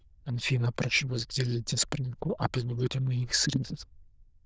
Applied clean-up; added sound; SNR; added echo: neural diffusion model UNIVERSE++.